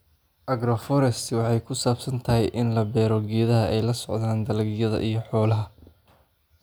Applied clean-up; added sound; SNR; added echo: none; none; none; none.